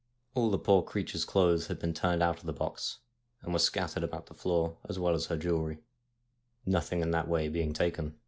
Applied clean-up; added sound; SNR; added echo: none; none; none; none.